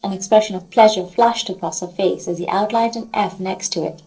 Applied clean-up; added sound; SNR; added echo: neural separator model SepFormer DNS4.